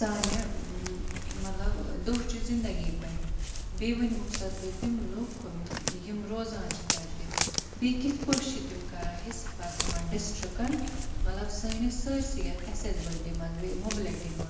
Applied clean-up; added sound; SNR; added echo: none; Walk, footsteps; -1 dB; reverberation time 1.0 s.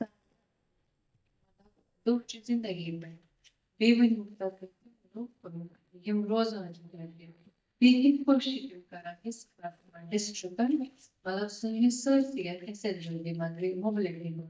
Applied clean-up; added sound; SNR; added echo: neural mask model DeepFilterNet 3.